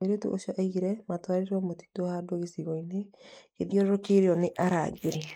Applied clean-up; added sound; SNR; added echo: neural mask model Resemble Enhance denoiser.